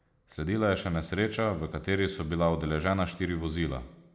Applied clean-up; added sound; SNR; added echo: none; none; none; none.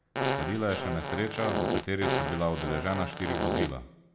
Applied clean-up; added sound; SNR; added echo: none; Fart; 0 dB; none.